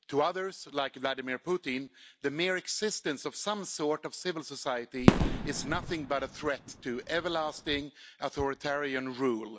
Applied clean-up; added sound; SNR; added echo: none; Fireworks; -2 dB; none.